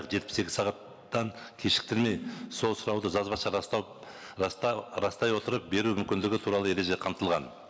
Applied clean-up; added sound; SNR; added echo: none; none; none; none.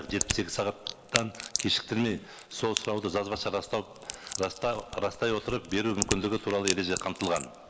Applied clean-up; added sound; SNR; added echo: neural mask model Resemble Enhance denoiser.